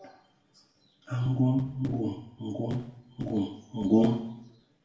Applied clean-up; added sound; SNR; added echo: none; none; none; reverberation time 0.7 s.